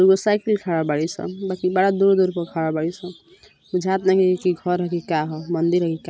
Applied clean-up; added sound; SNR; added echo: none; none; none; none.